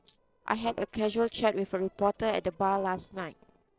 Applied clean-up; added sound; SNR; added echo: neural separator model SepFormer DNS4.